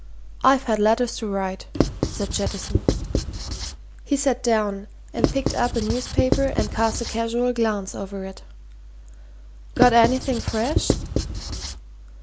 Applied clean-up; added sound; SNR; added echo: none; Writing; 0 dB; none.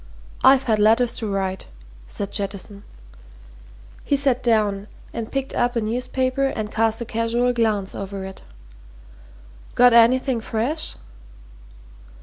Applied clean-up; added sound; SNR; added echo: none; none; none; none.